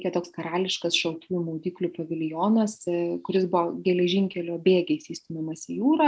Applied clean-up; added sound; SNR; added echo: none; none; none; none.